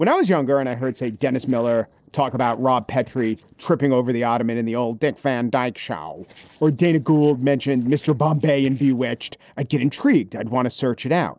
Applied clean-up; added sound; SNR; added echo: neural separator model SepFormer DNS4.